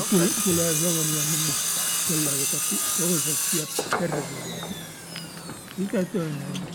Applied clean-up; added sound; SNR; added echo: none; Tools; -2 dB; none.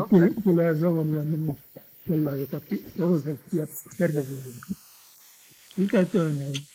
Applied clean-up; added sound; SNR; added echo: neural mask model Resemble Enhance denoiser.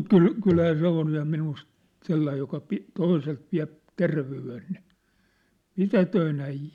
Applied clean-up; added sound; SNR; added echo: none; none; none; none.